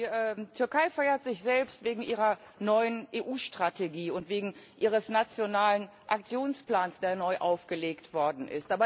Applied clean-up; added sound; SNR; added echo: none; none; none; none.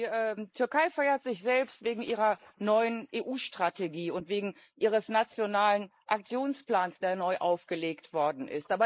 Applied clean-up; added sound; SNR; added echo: neural mask model Resemble Enhance denoiser.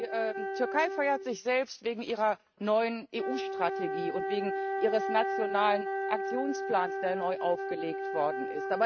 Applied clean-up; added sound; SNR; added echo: neural mask model RNNoise.